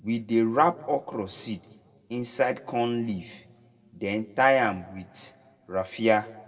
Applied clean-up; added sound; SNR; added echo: none; none; none; reverberation time 1.1 s.